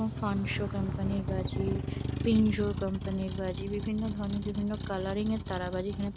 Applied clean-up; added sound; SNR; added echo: none; Motor vehicle (road); 3 dB; none.